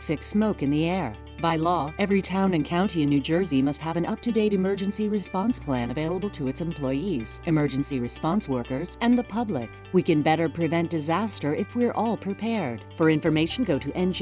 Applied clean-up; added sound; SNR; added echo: none; none; none; none.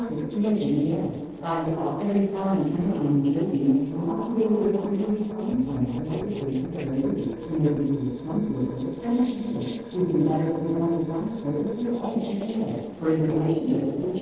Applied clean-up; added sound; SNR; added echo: neural separator model SepFormer DNS4.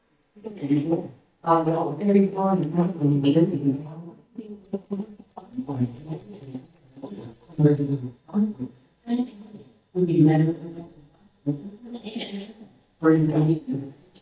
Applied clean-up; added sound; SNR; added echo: neural mask model DeepFilterNet 3.